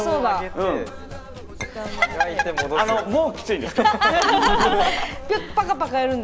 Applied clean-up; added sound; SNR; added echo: none; Dog + Chink, clink; 13 dB; none.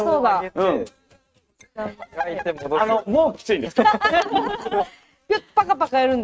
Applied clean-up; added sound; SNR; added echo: neural mask model RNNoise.